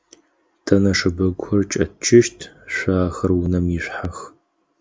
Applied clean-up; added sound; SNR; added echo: none; none; none; none.